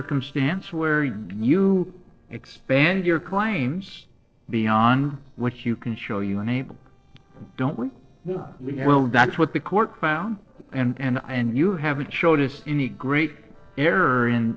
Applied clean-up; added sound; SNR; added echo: neural separator model SepFormer DNS4.